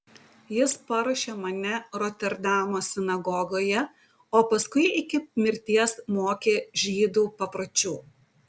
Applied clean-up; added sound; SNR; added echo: none; none; none; none.